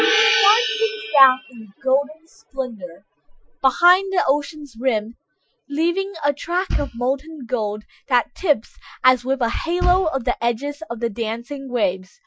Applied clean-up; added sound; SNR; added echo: classical method Wiener filter.